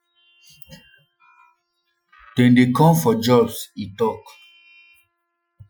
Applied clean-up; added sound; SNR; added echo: classical method Wiener filter.